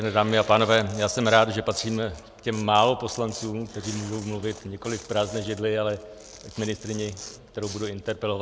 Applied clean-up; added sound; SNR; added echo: none; Tearing; 18 dB; none.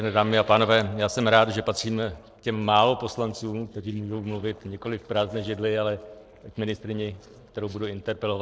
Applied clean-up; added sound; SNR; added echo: neural separator model SepFormer DNS4.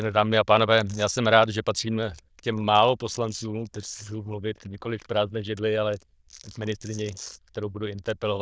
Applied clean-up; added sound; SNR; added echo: neural diffusion model UNIVERSE++.